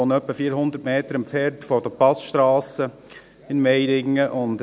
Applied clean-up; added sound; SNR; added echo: none; none; none; none.